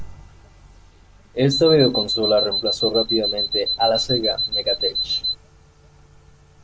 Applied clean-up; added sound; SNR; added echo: none; Alarm; 1 dB; none.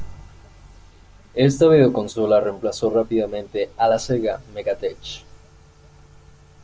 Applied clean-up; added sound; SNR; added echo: none; none; none; none.